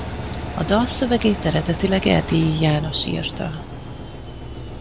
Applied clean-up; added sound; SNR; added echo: none; Engine; 8 dB; none.